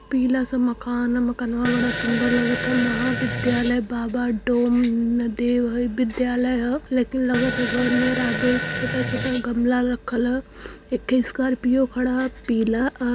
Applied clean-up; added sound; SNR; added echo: none; Fart; 6 dB; none.